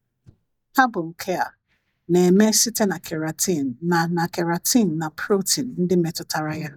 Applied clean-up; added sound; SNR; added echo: neural mask model DeepFilterNet 3.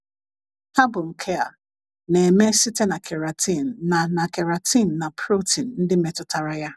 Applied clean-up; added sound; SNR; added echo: none; none; none; none.